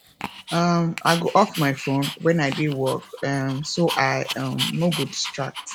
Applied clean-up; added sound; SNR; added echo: none; Dog; 11 dB; none.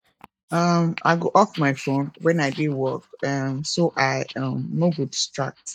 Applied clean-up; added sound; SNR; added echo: neural mask model DeepFilterNet 3.